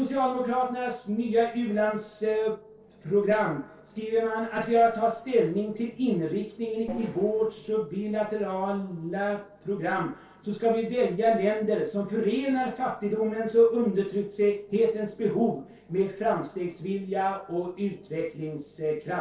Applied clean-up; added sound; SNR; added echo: neural separator model SepFormer DNS4.